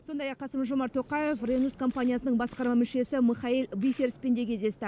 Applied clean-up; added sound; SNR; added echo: none; none; none; none.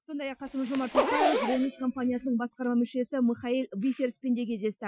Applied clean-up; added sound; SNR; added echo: classical method Wiener filter.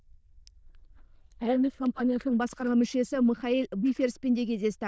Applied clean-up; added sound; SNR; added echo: neural diffusion model UNIVERSE++.